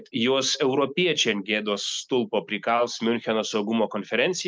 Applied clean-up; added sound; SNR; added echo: none; none; none; none.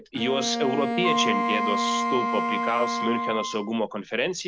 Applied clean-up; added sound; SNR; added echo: none; Bowed string instrument + Wind instrument, woodwind instrument; 0 dB; none.